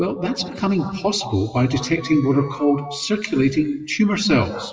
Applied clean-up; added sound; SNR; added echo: classical method WPE with log-MMSE.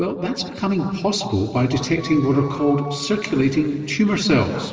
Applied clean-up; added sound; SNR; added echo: none; Wind instrument, woodwind instrument; 19 dB; reverberation time 2.5 s.